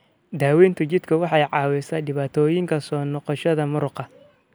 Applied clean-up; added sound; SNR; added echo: none; none; none; none.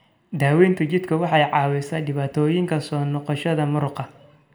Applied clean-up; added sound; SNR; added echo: none; none; none; reverberation time 0.5 s.